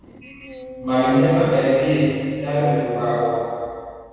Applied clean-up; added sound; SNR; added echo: none; Screech; 17 dB; reverberation time 2.1 s.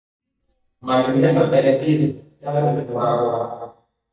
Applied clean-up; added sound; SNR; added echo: neural mask model DeepFilterNet 3.